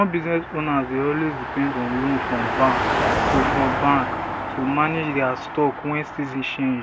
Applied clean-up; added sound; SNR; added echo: none; Car passing by; 2 dB; none.